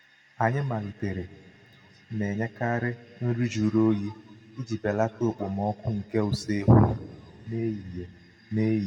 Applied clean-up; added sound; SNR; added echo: none; none; none; reverberation time 1.5 s.